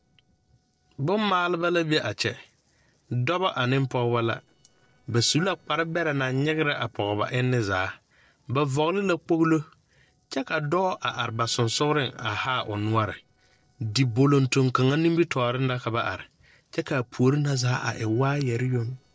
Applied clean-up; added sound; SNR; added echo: neural separator model SepFormer DNS4.